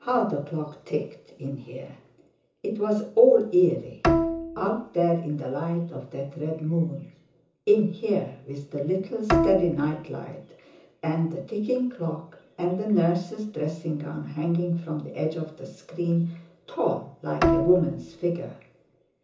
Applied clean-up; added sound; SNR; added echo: none; Bowed string instrument; 1 dB; reverberation time 0.6 s.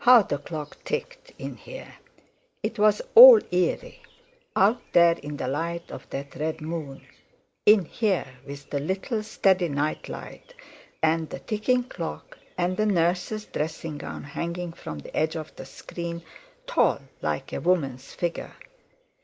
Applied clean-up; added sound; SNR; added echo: none; none; none; none.